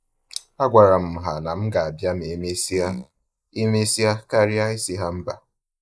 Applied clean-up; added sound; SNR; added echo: neural mask model Resemble Enhance denoiser.